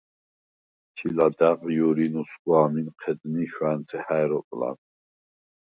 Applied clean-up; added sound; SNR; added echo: none; none; none; none.